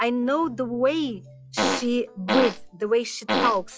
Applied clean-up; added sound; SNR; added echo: classical method log-MMSE.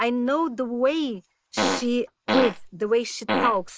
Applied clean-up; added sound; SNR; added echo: neural mask model Resemble Enhance denoiser.